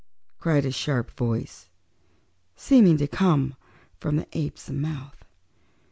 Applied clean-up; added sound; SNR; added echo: none; none; none; none.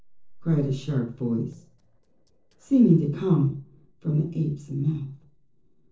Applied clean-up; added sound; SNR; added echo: neural separator model SepFormer DNS4.